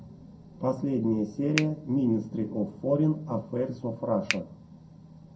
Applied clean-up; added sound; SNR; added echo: none; Finger snapping; 4 dB; reverberation time 0.2 s.